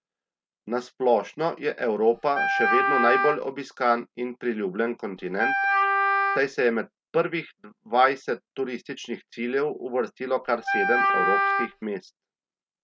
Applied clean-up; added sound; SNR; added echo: none; Wind instrument, woodwind instrument; -3 dB; none.